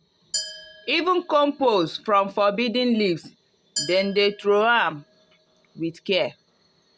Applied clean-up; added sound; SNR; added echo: none; Glass; 14 dB; none.